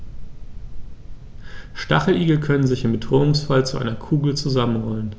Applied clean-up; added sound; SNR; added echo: none; none; none; none.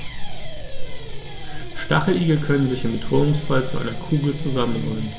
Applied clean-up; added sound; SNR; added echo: none; Guitar; 14 dB; reverberation time 0.2 s.